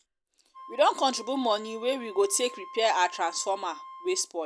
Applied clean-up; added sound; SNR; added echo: none; Wind instrument, woodwind instrument; 17 dB; none.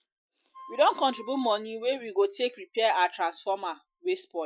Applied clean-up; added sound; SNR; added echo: classical method Wiener filter.